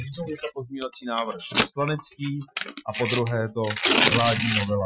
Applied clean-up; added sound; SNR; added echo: classical method Wiener filter.